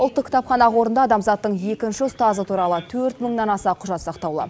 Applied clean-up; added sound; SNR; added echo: none; none; none; none.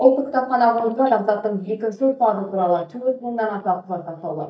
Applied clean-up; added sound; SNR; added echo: neural mask model DeepFilterNet 3.